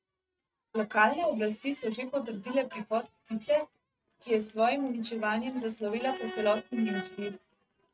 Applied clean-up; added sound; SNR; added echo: neural mask model RNNoise.